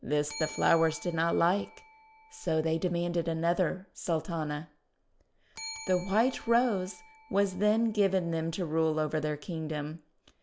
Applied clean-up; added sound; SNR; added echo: none; Bell; 19 dB; none.